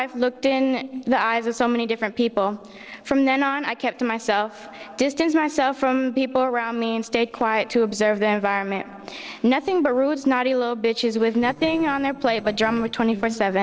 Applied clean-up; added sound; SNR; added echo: neural separator model SepFormer DNS4.